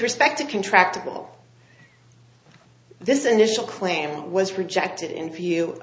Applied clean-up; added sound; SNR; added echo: none; none; none; none.